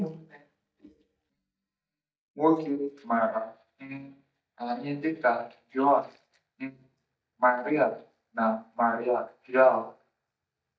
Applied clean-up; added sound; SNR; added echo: neural mask model DeepFilterNet 3.